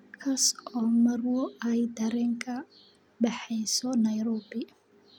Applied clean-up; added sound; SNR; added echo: none; none; none; none.